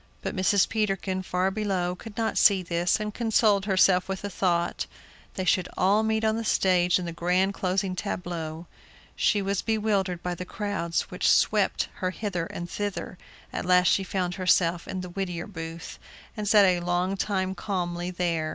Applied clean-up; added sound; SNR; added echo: none; none; none; none.